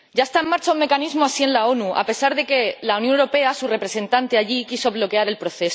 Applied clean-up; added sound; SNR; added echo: none; none; none; none.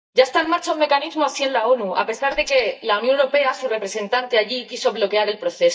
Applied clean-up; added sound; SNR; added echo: neural mask model DeepFilterNet 3.